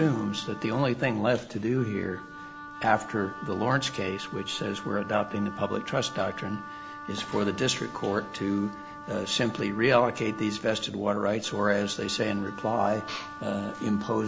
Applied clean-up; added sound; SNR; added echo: none; Wind instrument, woodwind instrument; 13 dB; none.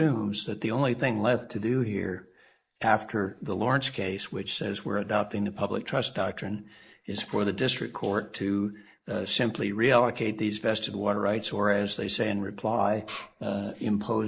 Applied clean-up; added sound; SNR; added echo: neural mask model Resemble Enhance denoiser.